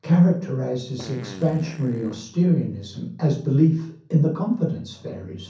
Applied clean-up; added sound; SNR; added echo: none; Fart; 17 dB; reverberation time 0.6 s.